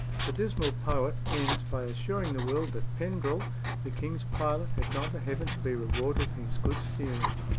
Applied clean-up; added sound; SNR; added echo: none; Writing; -3 dB; none.